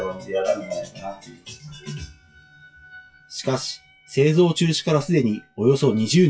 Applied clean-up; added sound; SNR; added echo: classical method WPE with log-MMSE.